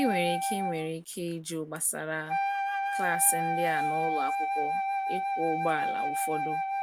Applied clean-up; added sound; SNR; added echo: none; Wind instrument, woodwind instrument; -2 dB; none.